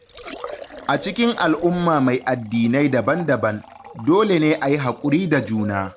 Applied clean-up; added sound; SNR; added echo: none; Liquid + Bird; 18 dB; none.